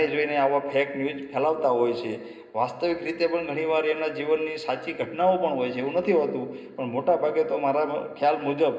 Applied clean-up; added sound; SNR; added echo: none; none; none; reverberation time 0.2 s.